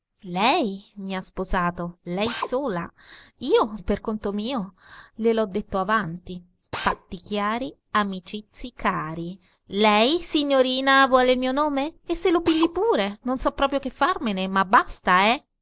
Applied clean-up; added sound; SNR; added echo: neural mask model Resemble Enhance denoiser.